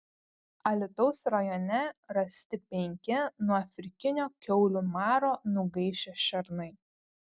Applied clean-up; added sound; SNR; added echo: none; none; none; none.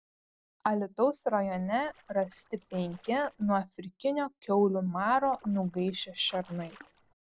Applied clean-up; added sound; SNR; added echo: neural separator model SepFormer DNS4.